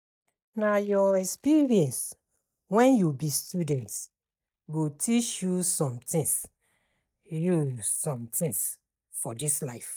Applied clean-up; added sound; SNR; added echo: neural mask model DeepFilterNet 3.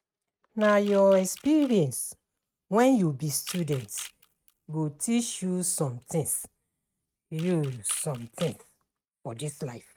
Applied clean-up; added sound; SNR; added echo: neural mask model RNNoise.